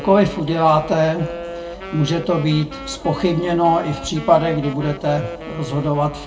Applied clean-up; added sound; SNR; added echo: none; Wind instrument, woodwind instrument; 13 dB; reverberation time 0.2 s.